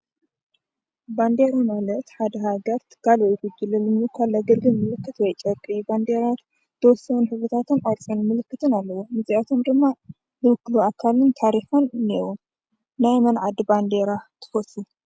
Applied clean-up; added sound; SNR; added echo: none; none; none; none.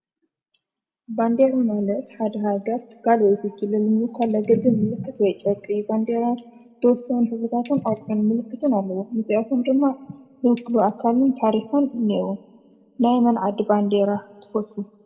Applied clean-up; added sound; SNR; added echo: none; Bicycle bell; 18 dB; reverberation time 0.7 s.